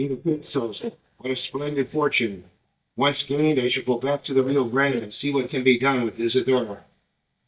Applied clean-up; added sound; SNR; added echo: neural mask model DeepFilterNet 3.